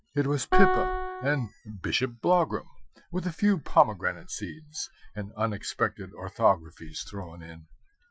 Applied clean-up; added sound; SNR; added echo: classical method Wiener filter.